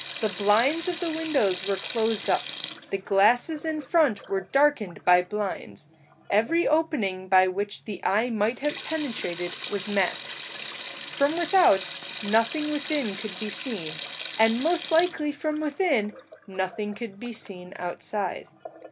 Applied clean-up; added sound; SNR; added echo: none; Sink (filling or washing); 13 dB; none.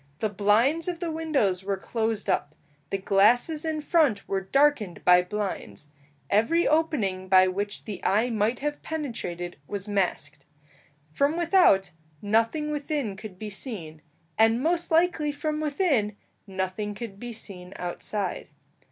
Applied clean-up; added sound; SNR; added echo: none; none; none; none.